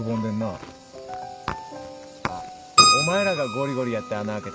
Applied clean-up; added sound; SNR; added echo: none; Keyboard (musical); -2 dB; none.